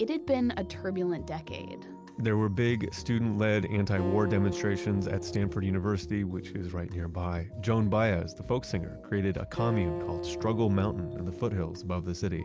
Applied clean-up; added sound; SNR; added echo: none; Acoustic guitar; 11 dB; none.